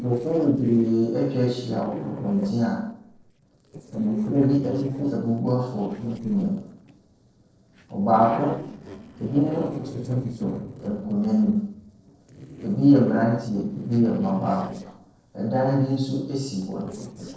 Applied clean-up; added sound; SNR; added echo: neural separator model SepFormer DNS4.